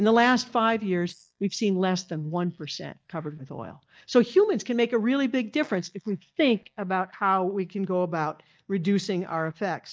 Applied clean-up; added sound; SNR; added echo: neural mask model DeepFilterNet 3.